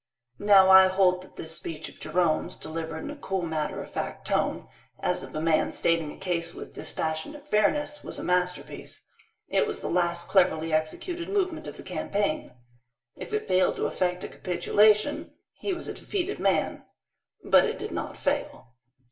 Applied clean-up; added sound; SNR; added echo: none; none; none; reverberation time 0.1 s.